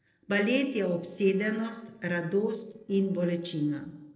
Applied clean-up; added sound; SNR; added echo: neural separator model SepFormer DNS4.